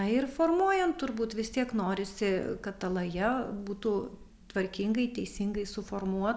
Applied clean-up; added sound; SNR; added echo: none; none; none; none.